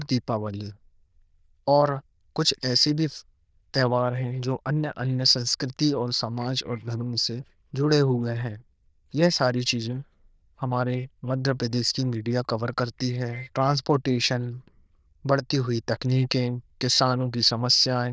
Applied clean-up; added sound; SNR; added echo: neural diffusion model UNIVERSE++.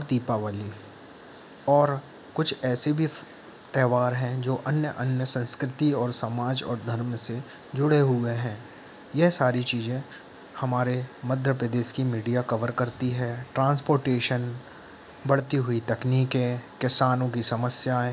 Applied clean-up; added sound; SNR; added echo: none; none; none; none.